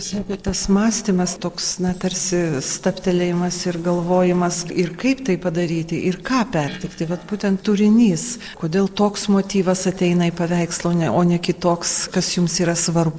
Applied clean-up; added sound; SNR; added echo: neural separator model SepFormer DNS4.